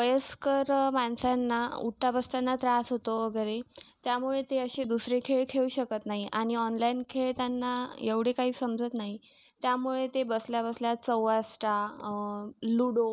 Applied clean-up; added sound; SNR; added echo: neural mask model Resemble Enhance denoiser.